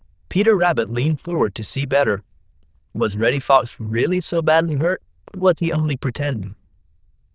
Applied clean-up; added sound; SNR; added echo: neural diffusion model UNIVERSE++.